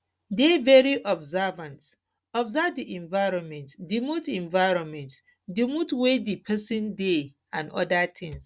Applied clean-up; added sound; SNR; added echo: none; none; none; none.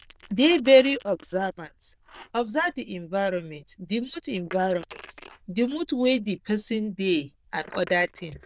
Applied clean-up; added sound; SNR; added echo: neural diffusion model UNIVERSE++.